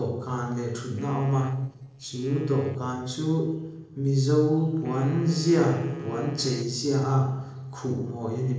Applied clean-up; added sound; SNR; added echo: neural separator model SepFormer DNS4.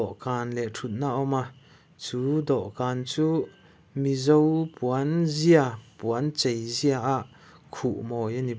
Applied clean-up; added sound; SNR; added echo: none; none; none; none.